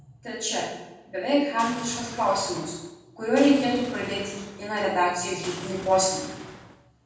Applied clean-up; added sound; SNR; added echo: none; Boom; 14 dB; reverberation time 1.2 s.